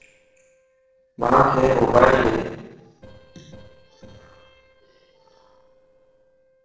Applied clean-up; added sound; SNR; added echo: neural separator model SepFormer DNS4.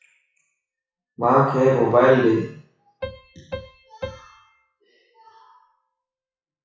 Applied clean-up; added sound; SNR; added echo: classical method WPE with log-MMSE.